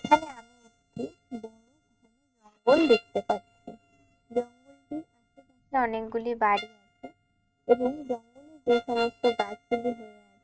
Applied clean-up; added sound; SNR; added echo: neural mask model RNNoise.